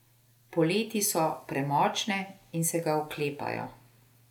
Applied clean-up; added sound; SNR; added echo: none; none; none; none.